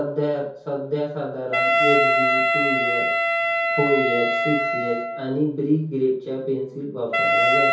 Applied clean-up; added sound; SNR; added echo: none; Wind instrument, woodwind instrument; -3 dB; reverberation time 0.6 s.